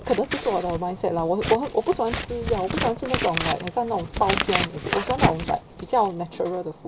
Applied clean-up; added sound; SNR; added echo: none; Scissors; 5 dB; none.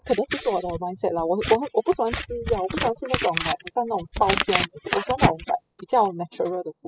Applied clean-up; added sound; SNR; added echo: classical method spectral subtraction.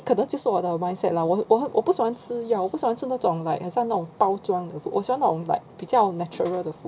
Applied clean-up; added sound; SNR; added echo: none; none; none; none.